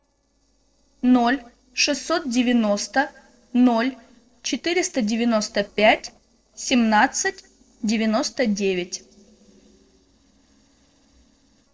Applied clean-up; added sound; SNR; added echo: neural separator model SepFormer DNS4.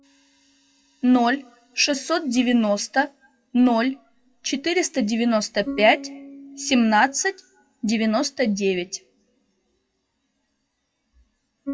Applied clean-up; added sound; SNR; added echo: classical method WPE with log-MMSE.